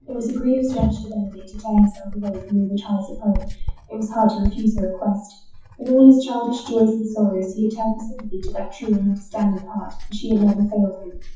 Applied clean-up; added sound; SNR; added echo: classical method WPE with log-MMSE.